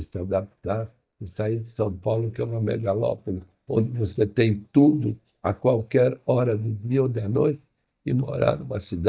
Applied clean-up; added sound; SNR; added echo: neural mask model DeepFilterNet 3.